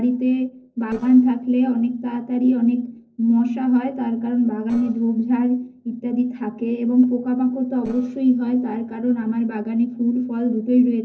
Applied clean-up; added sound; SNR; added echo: neural separator model SepFormer DNS4.